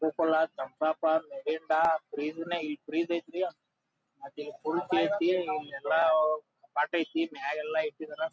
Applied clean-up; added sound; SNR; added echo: none; none; none; none.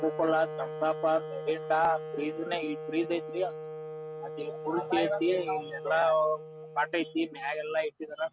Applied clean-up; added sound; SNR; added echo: none; Wind instrument, woodwind instrument; 10 dB; none.